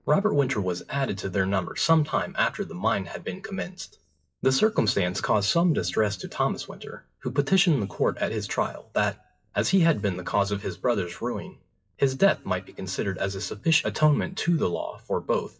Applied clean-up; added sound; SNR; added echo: classical method WPE with log-MMSE.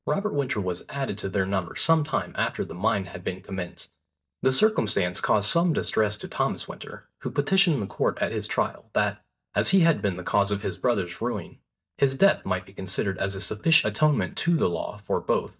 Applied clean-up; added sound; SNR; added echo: neural mask model DeepFilterNet 3.